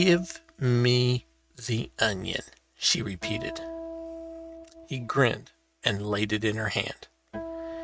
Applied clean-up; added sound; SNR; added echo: neural mask model RNNoise.